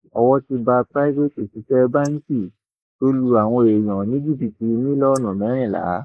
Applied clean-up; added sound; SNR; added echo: neural mask model Resemble Enhance denoiser.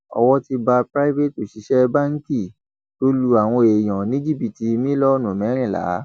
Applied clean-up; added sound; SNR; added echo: none; none; none; none.